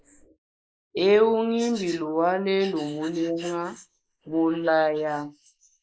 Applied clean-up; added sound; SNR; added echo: neural mask model Resemble Enhance denoiser.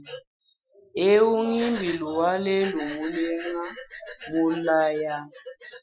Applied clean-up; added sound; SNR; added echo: classical method Wiener filter.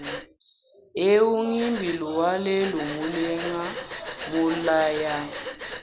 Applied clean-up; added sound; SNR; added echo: none; Breathing; 11 dB; none.